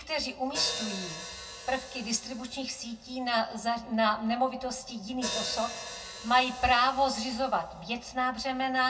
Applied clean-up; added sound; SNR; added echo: none; Hi-hat; 12 dB; reverberation time 0.1 s.